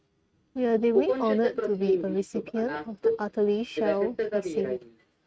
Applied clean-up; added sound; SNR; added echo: neural mask model RNNoise.